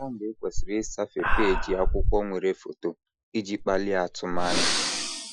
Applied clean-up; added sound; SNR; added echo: classical method Wiener filter.